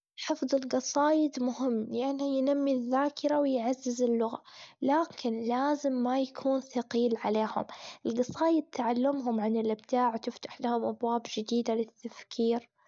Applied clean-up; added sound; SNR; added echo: none; none; none; none.